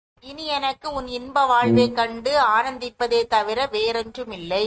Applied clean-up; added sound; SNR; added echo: neural mask model RNNoise.